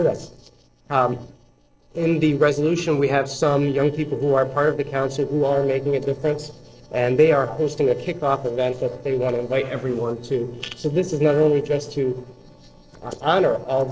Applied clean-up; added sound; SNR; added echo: neural separator model SepFormer DNS4.